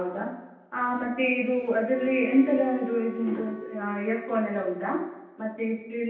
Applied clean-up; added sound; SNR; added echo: none; Wind instrument, woodwind instrument; 15 dB; reverberation time 0.9 s.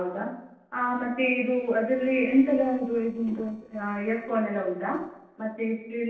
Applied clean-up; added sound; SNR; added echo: neural separator model SepFormer DNS4.